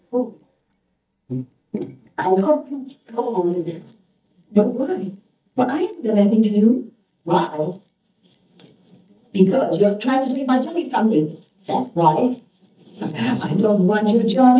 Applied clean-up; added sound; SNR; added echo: neural mask model DeepFilterNet 3.